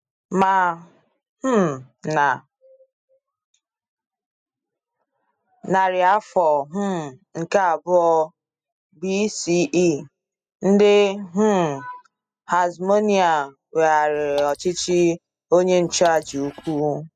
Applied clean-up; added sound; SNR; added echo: classical method spectral subtraction.